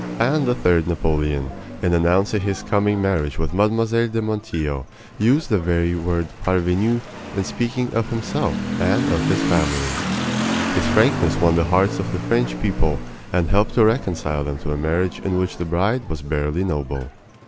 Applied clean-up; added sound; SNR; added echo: none; Motorcycle / Accelerating, revving, vroom; 8 dB; none.